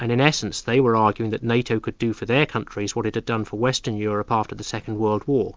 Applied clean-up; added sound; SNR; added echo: none; none; none; none.